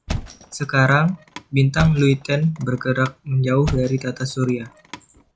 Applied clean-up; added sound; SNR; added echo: none; Thump, thud; 13 dB; none.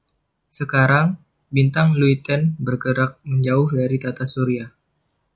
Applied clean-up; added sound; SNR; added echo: none; none; none; none.